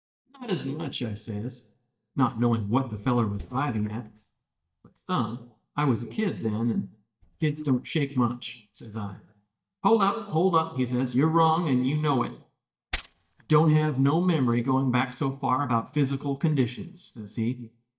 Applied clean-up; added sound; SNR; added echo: neural mask model DeepFilterNet 3.